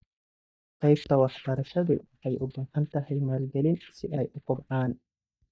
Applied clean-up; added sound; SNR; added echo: neural mask model DeepFilterNet 3.